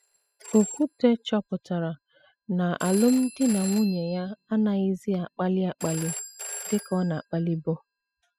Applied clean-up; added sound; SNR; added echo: classical method spectral subtraction.